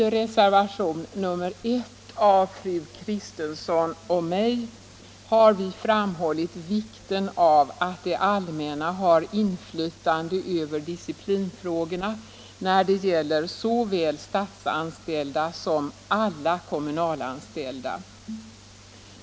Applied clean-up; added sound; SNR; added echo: none; none; none; none.